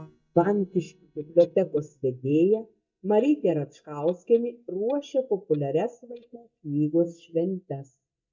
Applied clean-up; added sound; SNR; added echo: neural mask model DeepFilterNet 3.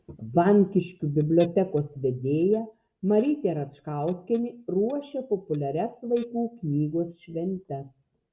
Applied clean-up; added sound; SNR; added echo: none; none; none; none.